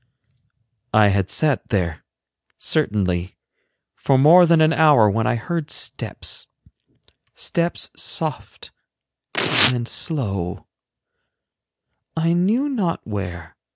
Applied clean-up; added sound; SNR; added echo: none; Tearing; 0 dB; none.